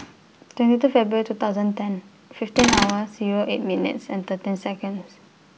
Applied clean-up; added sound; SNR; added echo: none; Tools; 8 dB; none.